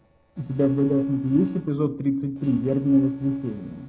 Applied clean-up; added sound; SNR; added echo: neural separator model SepFormer DNS4.